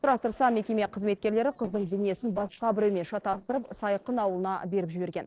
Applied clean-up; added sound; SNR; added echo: neural separator model SepFormer DNS4.